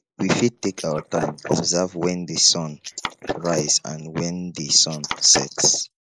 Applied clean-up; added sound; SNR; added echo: neural mask model Resemble Enhance denoiser.